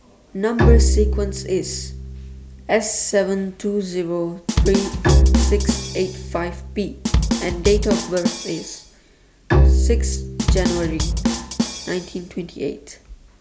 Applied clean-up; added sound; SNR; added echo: none; Bowed string instrument + Drum kit; -4 dB; none.